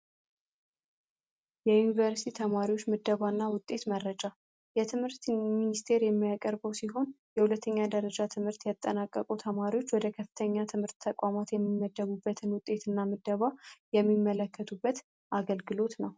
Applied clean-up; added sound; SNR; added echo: none; none; none; none.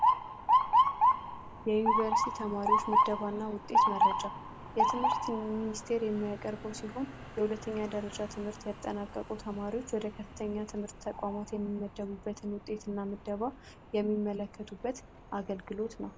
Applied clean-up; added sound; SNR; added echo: none; Motor vehicle (road) / Siren; -3 dB; none.